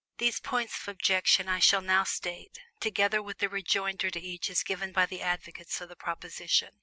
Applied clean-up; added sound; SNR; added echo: none; none; none; none.